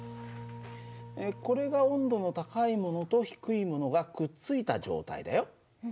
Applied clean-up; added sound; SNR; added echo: none; none; none; none.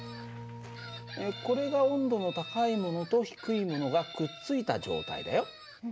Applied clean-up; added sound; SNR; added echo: none; Chicken, rooster; 15 dB; none.